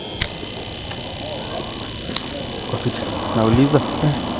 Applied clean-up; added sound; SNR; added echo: none; Domestic sounds, home sounds; 11 dB; none.